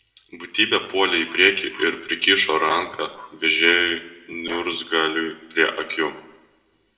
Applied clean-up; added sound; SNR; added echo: neural separator model SepFormer DNS4.